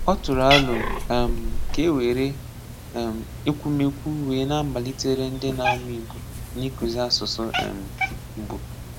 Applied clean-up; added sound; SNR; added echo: none; Cat; 3 dB; none.